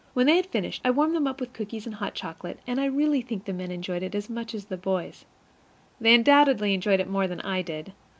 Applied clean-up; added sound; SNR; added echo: none; none; none; none.